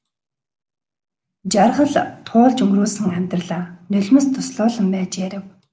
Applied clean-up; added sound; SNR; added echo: none; none; none; none.